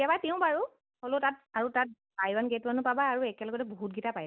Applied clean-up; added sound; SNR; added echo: none; none; none; none.